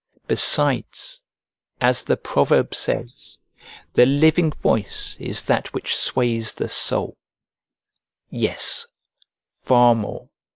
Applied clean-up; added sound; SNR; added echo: neural mask model Resemble Enhance denoiser.